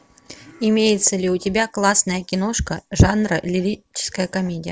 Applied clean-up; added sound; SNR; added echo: none; none; none; none.